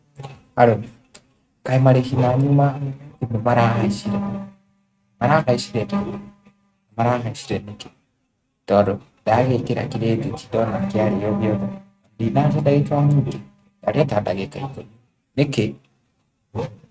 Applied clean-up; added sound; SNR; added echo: neural mask model RNNoise.